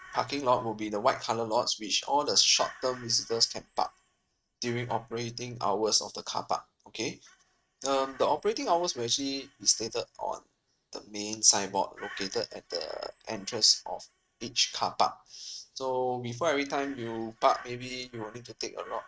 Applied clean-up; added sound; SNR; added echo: neural mask model RNNoise.